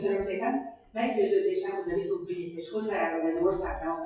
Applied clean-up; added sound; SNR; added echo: classical method WPE with log-MMSE.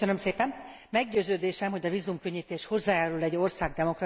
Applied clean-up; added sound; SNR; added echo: none; none; none; none.